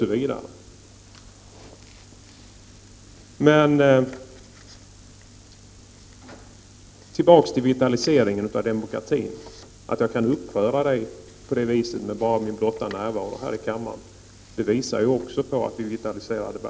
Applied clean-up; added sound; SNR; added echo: none; none; none; none.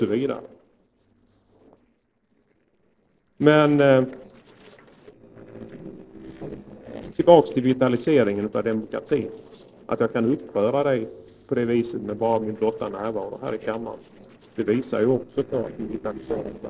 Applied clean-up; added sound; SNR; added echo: neural separator model SepFormer DNS4.